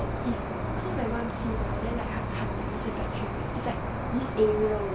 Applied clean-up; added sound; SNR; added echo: none; Cricket; 0 dB; none.